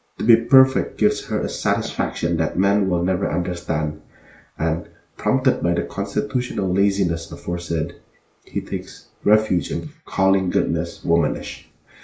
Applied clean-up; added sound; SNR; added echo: neural mask model Resemble Enhance denoiser.